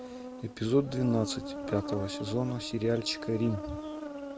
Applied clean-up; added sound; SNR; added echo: none; Insect; 7 dB; none.